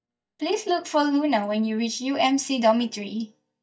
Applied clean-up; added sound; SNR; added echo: neural mask model DeepFilterNet 3.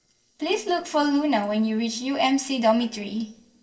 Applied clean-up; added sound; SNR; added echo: neural separator model SepFormer DNS4.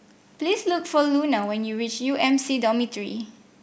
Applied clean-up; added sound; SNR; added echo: none; none; none; none.